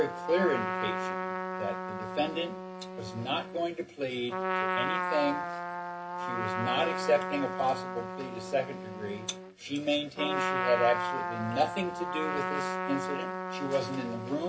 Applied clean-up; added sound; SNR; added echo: none; Trumpet; 2 dB; reverberation time 0.4 s.